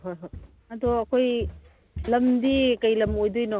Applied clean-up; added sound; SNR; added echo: none; Walk, footsteps; 14 dB; none.